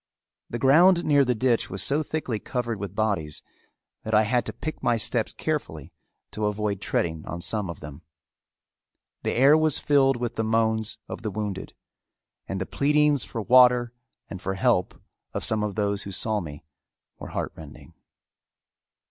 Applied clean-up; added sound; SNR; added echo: none; none; none; none.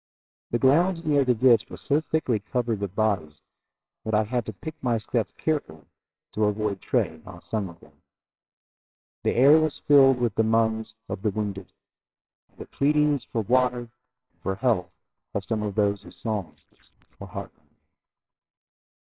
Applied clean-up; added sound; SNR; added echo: neural separator model SepFormer WHAMR!.